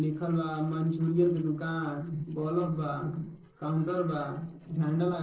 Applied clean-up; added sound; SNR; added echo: neural separator model SepFormer DNS4.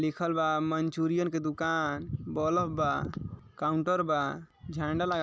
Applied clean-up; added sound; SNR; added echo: none; none; none; none.